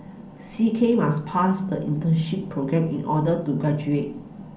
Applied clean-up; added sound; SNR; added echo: none; none; none; reverberation time 0.6 s.